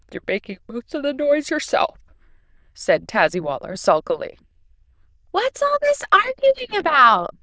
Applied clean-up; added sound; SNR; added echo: neural diffusion model UNIVERSE++.